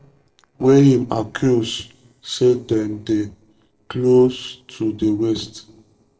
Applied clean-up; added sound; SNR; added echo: neural separator model SepFormer DNS4.